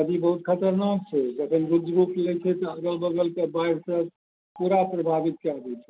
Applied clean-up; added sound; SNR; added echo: none; none; none; none.